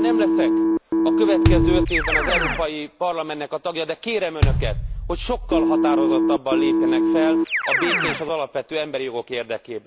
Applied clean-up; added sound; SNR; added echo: none; Bass drum + Keyboard (musical); -5 dB; none.